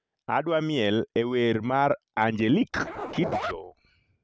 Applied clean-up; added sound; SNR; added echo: none; Zipper (clothing); 8 dB; none.